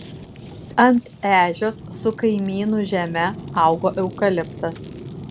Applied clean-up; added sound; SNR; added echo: none; Fire; 15 dB; none.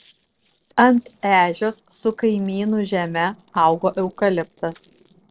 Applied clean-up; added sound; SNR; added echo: neural separator model SepFormer DNS4.